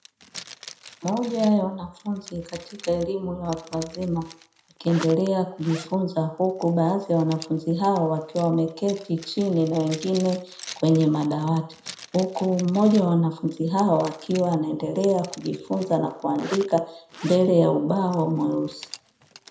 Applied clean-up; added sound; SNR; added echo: none; Zipper (clothing); 19 dB; reverberation time 0.5 s.